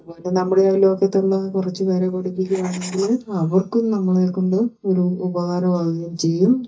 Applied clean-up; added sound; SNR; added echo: neural mask model DeepFilterNet 3.